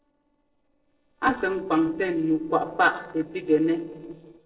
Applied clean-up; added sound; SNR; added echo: neural separator model SepFormer DNS4.